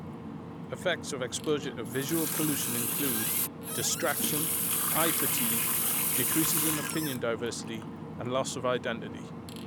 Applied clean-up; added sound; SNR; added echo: none; Water tap, faucet; -2 dB; none.